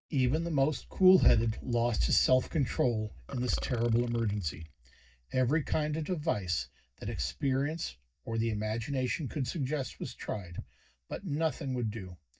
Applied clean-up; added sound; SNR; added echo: neural mask model DeepFilterNet 3.